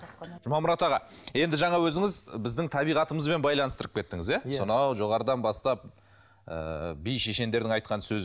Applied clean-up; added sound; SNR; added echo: none; none; none; none.